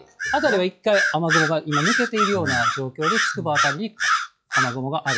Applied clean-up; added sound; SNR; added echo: classical method log-MMSE.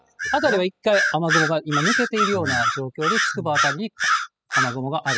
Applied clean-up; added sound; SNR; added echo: classical method spectral subtraction.